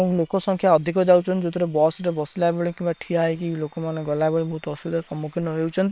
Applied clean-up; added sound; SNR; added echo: neural separator model SepFormer WHAM!.